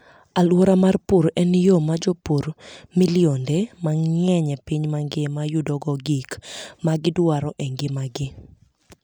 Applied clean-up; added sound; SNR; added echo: none; none; none; none.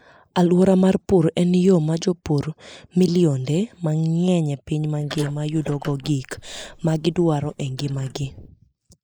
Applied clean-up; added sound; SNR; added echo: neural mask model Resemble Enhance denoiser.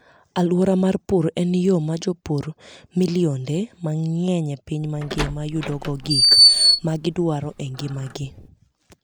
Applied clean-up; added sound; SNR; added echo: none; Door; -3 dB; none.